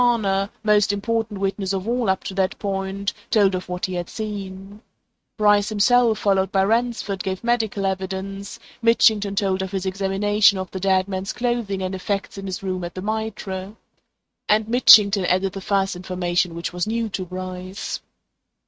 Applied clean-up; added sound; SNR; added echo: neural mask model RNNoise.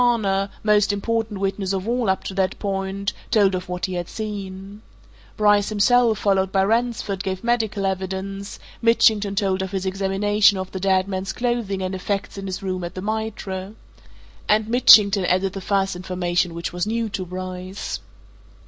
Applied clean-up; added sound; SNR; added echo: none; none; none; none.